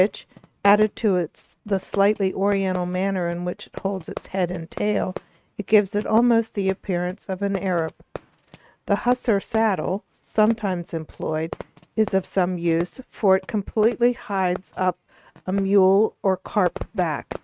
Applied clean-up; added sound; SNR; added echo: neural mask model RNNoise.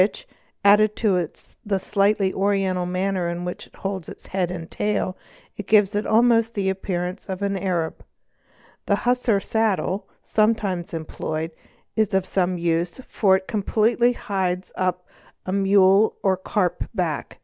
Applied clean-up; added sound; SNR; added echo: none; none; none; none.